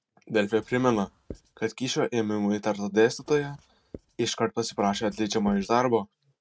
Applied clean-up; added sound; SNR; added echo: neural mask model RNNoise.